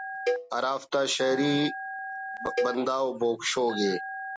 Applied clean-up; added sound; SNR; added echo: none; Cowbell + Telephone; 6 dB; none.